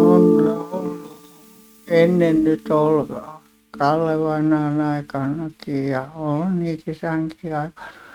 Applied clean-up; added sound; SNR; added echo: neural mask model RNNoise.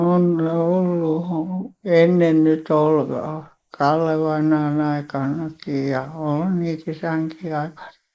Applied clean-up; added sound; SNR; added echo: neural mask model Resemble Enhance denoiser.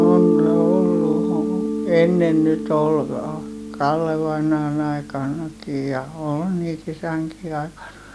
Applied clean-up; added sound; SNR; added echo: none; Mallet percussion; 2 dB; none.